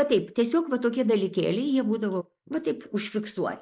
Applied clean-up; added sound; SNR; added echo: neural mask model Resemble Enhance denoiser.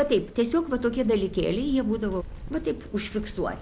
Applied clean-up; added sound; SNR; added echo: none; Bicycle; 13 dB; none.